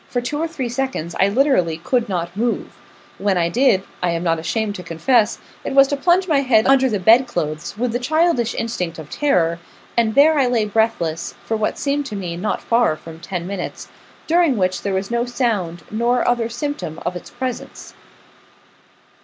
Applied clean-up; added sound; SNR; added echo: none; none; none; none.